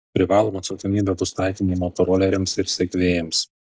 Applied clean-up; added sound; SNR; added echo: neural mask model DeepFilterNet 3.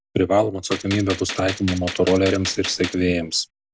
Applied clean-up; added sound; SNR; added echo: none; Gunshot, gunfire; 11 dB; none.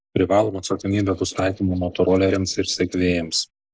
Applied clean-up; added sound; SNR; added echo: neural mask model Resemble Enhance denoiser.